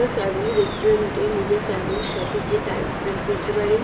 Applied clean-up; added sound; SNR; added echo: none; Drip; 4 dB; reverberation time 1.8 s.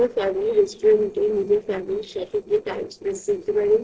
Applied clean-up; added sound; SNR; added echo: neural separator model SepFormer DNS4.